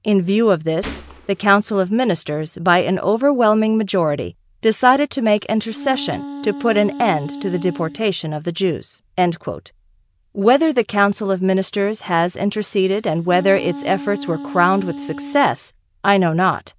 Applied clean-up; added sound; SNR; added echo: none; Wind instrument, woodwind instrument + Gunshot, gunfire; 13 dB; none.